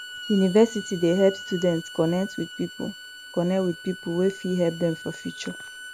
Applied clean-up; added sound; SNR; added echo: none; Bowed string instrument; 15 dB; none.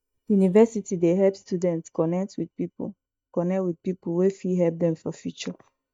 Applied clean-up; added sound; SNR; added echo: neural mask model DeepFilterNet 3.